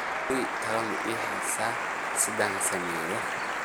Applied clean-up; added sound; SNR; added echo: none; Applause; -2 dB; none.